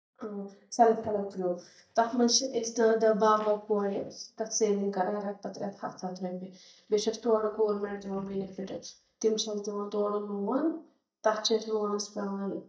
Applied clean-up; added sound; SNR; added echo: neural mask model DeepFilterNet 3.